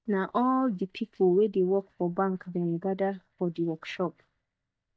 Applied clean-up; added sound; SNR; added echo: neural mask model DeepFilterNet 3.